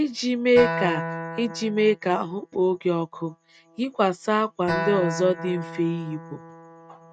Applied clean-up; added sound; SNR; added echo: neural mask model RNNoise.